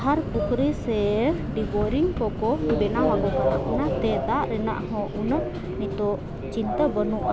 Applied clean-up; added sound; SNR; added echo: none; Subway, metro, underground; 1 dB; none.